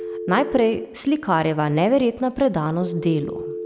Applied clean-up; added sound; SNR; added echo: none; Telephone; 12 dB; none.